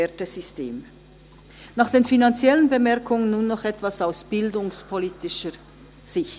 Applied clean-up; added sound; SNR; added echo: none; none; none; none.